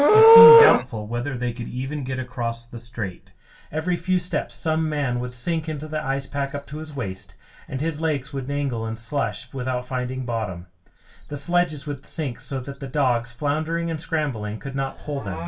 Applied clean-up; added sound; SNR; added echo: none; Livestock, farm animals, working animals; 0 dB; reverberation time 0.2 s.